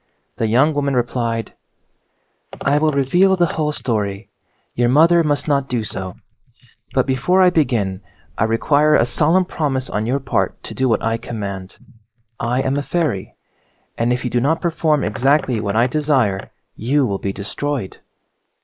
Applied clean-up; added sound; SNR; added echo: neural mask model Resemble Enhance denoiser.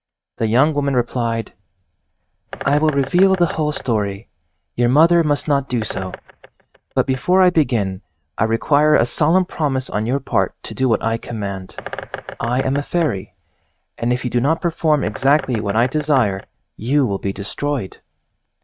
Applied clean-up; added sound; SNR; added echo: neural mask model RNNoise.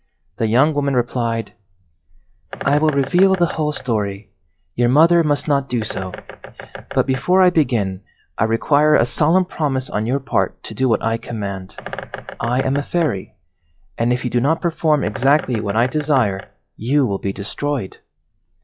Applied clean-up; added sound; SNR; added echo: classical method log-MMSE.